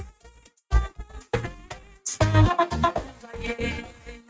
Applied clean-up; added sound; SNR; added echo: neural mask model RNNoise.